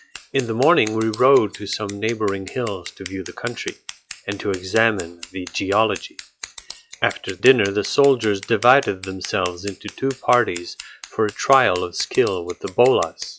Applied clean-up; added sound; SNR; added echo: classical method log-MMSE.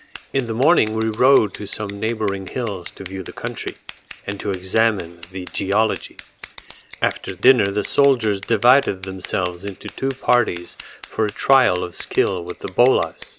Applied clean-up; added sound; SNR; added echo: none; Scissors; 16 dB; none.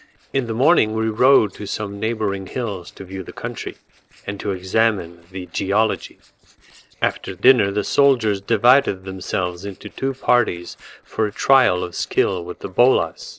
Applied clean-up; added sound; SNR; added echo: neural separator model SepFormer DNS4.